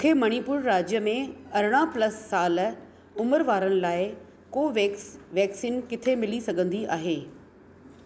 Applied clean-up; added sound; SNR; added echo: none; none; none; none.